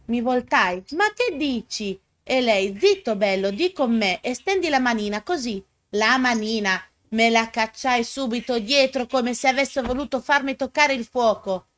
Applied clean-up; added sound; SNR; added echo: neural mask model RNNoise.